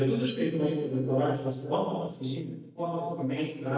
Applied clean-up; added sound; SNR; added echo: neural mask model DeepFilterNet 3.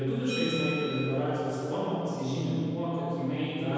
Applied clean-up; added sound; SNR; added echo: none; Bell; 13 dB; reverberation time 2.1 s.